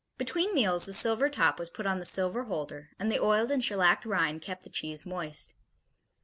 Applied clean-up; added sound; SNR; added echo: none; none; none; none.